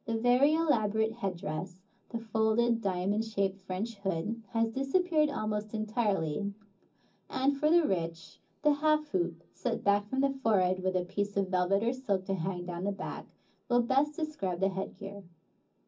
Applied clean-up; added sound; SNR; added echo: none; none; none; reverberation time 0.4 s.